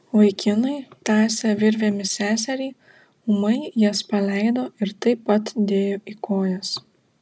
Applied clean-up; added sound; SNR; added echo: none; none; none; none.